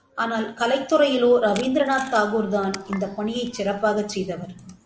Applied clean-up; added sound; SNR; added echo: none; Packing tape, duct tape + Chink, clink; 20 dB; none.